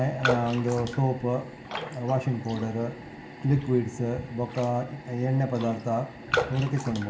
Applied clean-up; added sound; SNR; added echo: none; Raindrop; 9 dB; reverberation time 1.2 s.